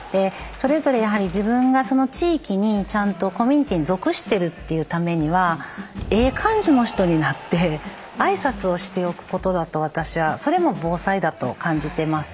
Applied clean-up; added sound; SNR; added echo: none; Drum kit + Applause / Cheering; 15 dB; none.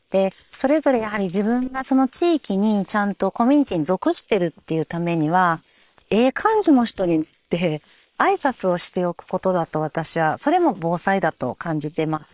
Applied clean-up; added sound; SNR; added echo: neural separator model SepFormer WHAM!.